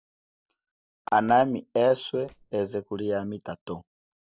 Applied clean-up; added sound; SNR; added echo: neural separator model SepFormer DNS4.